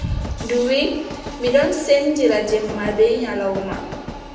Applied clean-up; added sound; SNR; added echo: none; Train; 10 dB; reverberation time 1.1 s.